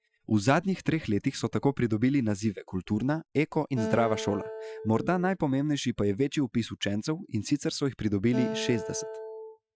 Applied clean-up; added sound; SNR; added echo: classical method Wiener filter.